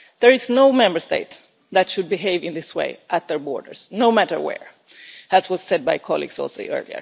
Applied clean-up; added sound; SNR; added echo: none; none; none; none.